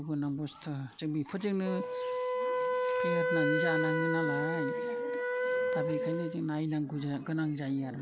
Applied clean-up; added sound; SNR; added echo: none; Wind instrument, woodwind instrument; -1 dB; none.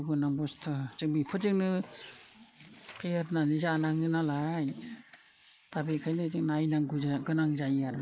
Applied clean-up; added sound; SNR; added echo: neural mask model Resemble Enhance denoiser.